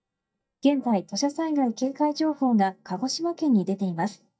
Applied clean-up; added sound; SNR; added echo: neural mask model DeepFilterNet 3.